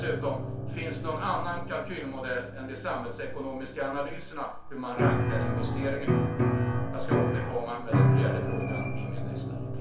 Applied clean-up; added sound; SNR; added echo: none; Piano; -4 dB; reverberation time 0.3 s.